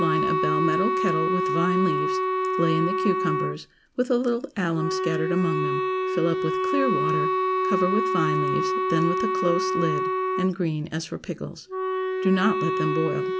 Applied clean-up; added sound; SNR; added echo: none; Wind instrument, woodwind instrument; -2 dB; none.